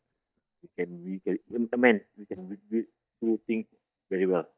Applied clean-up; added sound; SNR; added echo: neural mask model DeepFilterNet 3.